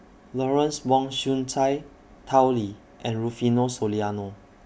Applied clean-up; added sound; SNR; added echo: none; none; none; none.